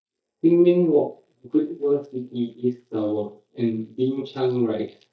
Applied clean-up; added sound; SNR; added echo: neural mask model DeepFilterNet 3.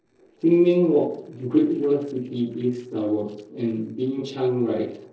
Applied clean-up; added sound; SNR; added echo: neural separator model SepFormer DNS4.